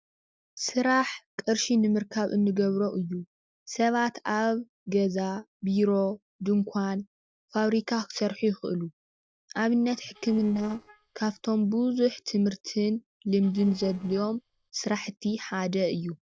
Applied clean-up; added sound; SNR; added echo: neural separator model SepFormer DNS4.